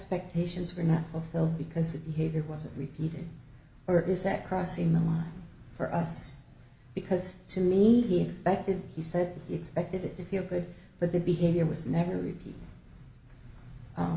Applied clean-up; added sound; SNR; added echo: none; none; none; reverberation time 2.0 s.